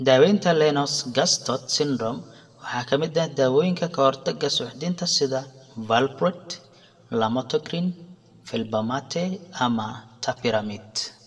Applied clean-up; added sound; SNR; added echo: none; none; none; reverberation time 1.1 s.